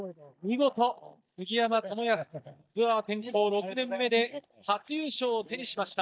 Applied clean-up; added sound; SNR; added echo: neural mask model DeepFilterNet 3.